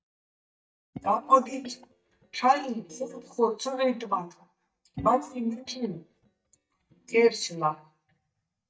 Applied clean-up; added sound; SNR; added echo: neural mask model DeepFilterNet 3.